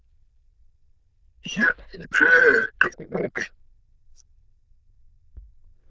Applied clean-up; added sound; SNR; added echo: neural diffusion model UNIVERSE++.